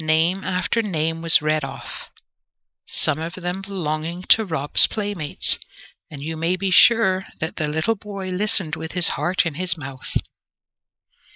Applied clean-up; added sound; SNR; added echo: neural mask model Resemble Enhance denoiser.